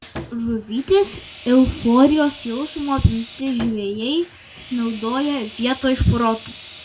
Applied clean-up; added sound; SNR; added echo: none; Sawing; 18 dB; reverberation time 0.2 s.